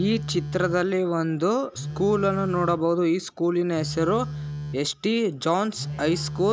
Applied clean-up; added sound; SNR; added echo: none; Telephone; 10 dB; none.